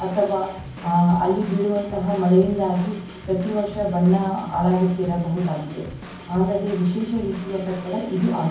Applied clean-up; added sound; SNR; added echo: none; Drum / Drum kit; 16 dB; reverberation time 0.9 s.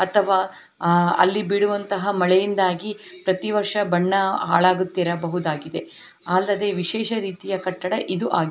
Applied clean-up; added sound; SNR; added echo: none; none; none; none.